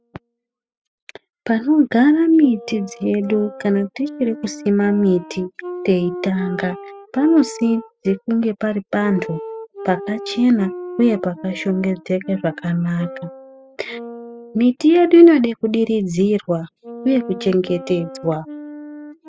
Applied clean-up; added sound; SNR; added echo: classical method spectral subtraction.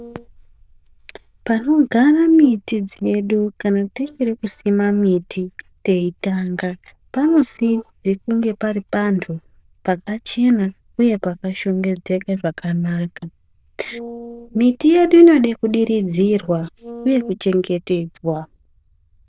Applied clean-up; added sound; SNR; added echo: neural diffusion model UNIVERSE++.